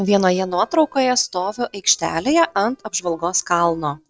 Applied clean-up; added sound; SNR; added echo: neural separator model SepFormer DNS4.